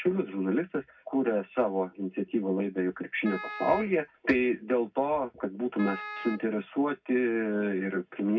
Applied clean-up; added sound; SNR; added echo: none; Wind instrument, woodwind instrument; 13 dB; reverberation time 0.4 s.